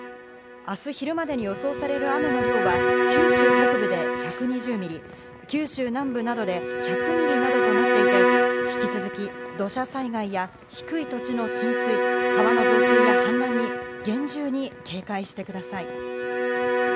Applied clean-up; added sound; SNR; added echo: none; Bowed string instrument; -5 dB; none.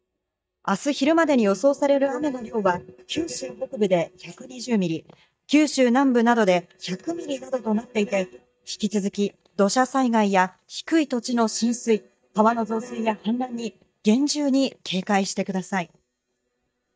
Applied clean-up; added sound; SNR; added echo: neural mask model DeepFilterNet 3.